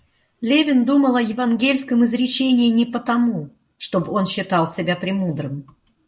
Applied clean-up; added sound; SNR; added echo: none; none; none; none.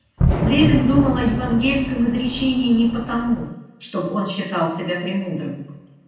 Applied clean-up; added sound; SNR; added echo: none; Fireworks; 2 dB; reverberation time 0.9 s.